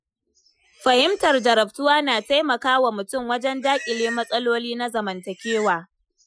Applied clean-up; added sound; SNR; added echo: classical method Wiener filter.